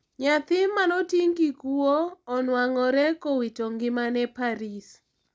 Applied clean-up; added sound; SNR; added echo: none; none; none; none.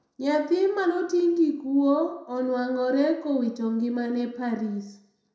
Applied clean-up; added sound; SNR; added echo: none; none; none; reverberation time 0.6 s.